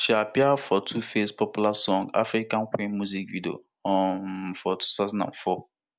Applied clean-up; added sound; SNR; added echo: none; none; none; none.